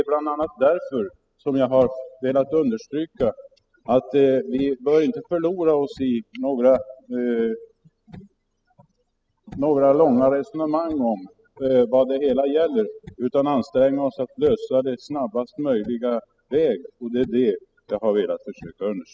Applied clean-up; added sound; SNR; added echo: classical method spectral subtraction.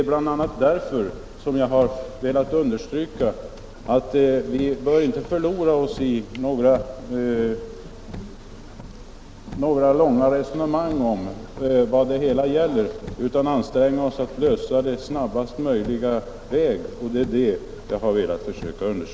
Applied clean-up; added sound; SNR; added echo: none; Car; 17 dB; none.